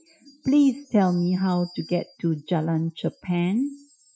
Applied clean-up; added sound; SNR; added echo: classical method Wiener filter.